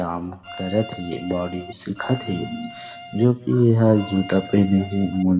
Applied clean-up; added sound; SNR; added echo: none; Bowed string instrument; 16 dB; reverberation time 2.3 s.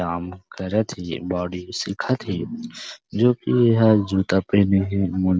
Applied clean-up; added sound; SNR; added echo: none; none; none; none.